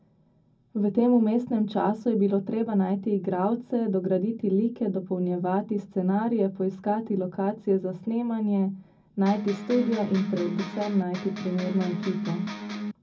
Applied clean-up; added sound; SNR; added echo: none; Electric guitar; 7 dB; reverberation time 0.4 s.